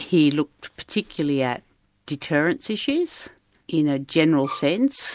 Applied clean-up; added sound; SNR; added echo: none; Bowed string instrument; 14 dB; none.